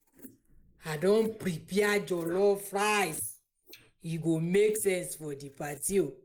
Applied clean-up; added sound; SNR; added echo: neural mask model Resemble Enhance denoiser.